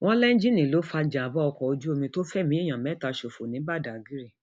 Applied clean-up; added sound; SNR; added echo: none; none; none; none.